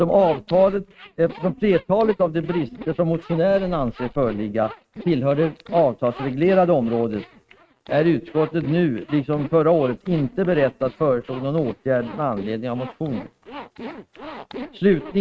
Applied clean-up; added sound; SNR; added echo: neural mask model RNNoise.